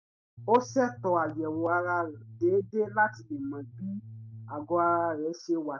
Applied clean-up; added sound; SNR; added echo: neural mask model RNNoise.